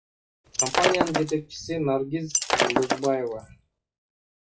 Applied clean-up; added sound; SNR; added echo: classical method WPE with log-MMSE.